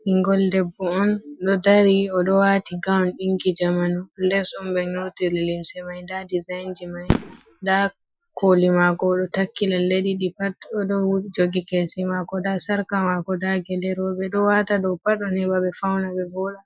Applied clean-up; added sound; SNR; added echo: classical method Wiener filter.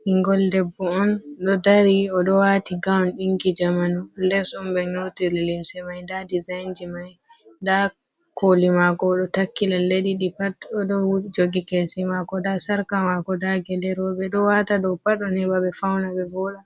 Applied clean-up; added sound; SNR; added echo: none; none; none; none.